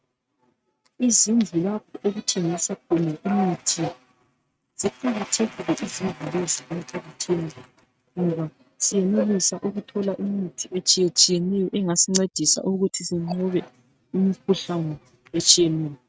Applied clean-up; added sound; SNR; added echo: neural mask model RNNoise.